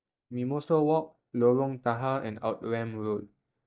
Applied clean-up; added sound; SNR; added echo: neural mask model DeepFilterNet 3.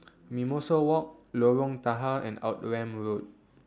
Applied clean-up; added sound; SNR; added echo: none; none; none; none.